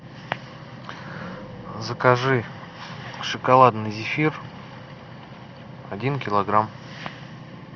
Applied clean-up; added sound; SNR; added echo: none; none; none; none.